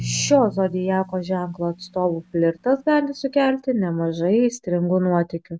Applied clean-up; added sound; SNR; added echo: none; Drum; 18 dB; none.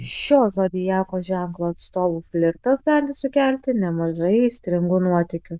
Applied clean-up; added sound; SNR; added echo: neural diffusion model UNIVERSE++.